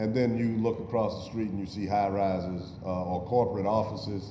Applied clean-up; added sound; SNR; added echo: none; none; none; reverberation time 0.9 s.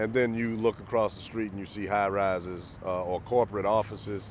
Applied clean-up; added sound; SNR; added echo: none; none; none; none.